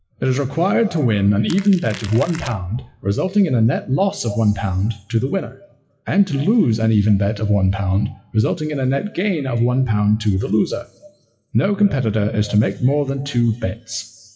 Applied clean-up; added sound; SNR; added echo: classical method WPE with log-MMSE.